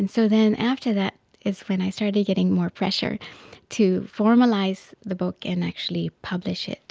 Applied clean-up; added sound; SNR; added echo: none; none; none; none.